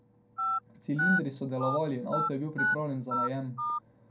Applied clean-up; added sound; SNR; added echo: none; Telephone; 0 dB; reverberation time 0.2 s.